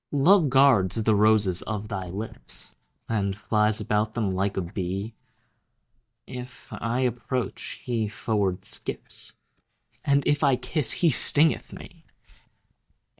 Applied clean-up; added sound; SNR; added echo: neural mask model DeepFilterNet 3.